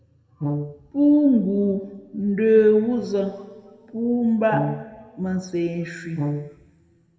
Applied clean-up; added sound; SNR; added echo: none; Brass instrument; 6 dB; reverberation time 1.9 s.